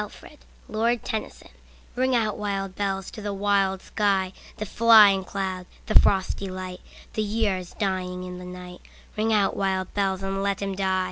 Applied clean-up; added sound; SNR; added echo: none; none; none; none.